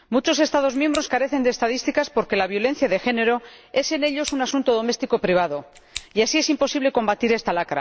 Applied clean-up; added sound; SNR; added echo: none; Scissors; 16 dB; none.